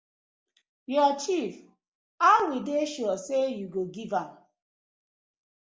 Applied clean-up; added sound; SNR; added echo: none; none; none; none.